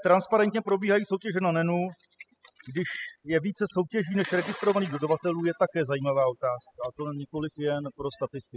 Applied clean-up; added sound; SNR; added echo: classical method spectral subtraction.